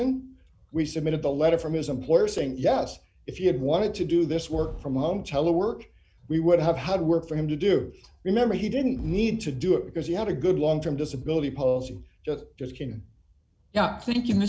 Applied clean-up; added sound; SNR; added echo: none; Fireworks; 18 dB; none.